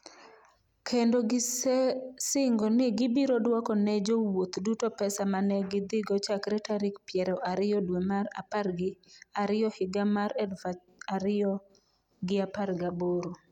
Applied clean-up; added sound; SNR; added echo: none; none; none; none.